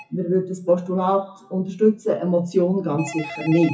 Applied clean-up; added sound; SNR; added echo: classical method WPE with log-MMSE.